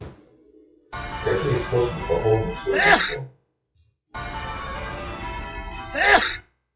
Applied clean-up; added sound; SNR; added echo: classical method WPE with log-MMSE.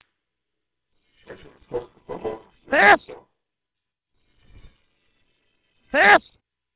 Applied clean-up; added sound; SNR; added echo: neural separator model SepFormer WHAMR!.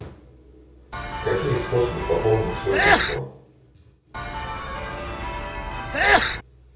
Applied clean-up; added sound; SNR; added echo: none; Sneeze / Church bell; -4 dB; reverberation time 0.6 s.